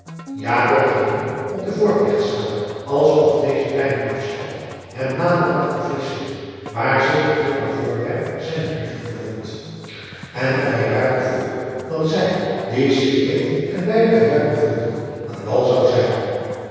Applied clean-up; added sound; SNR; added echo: none; Musical instrument; 19 dB; reverberation time 2.2 s.